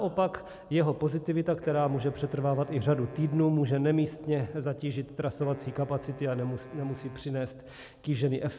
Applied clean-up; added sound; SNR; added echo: none; Wind instrument, woodwind instrument; 20 dB; none.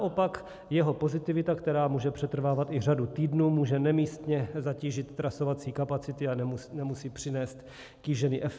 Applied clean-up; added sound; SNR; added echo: none; none; none; none.